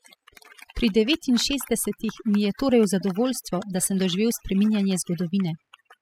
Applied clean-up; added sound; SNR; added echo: classical method spectral subtraction.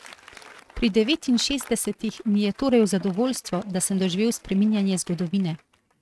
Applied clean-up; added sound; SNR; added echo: neural mask model RNNoise.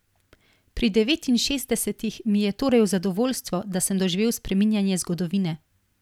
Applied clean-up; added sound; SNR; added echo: none; none; none; none.